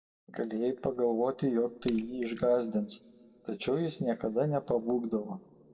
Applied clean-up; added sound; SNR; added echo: none; Raindrop / Splash, splatter; 19 dB; reverberation time 2.0 s.